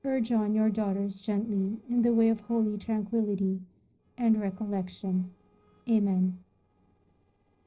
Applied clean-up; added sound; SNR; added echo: neural separator model SepFormer DNS4.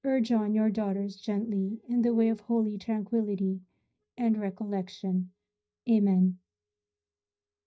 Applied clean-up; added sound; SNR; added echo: neural mask model DeepFilterNet 3.